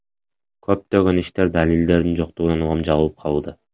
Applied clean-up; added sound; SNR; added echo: none; none; none; none.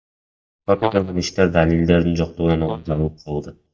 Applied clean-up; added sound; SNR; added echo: neural mask model DeepFilterNet 3.